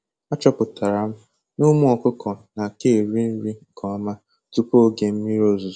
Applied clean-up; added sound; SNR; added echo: none; none; none; none.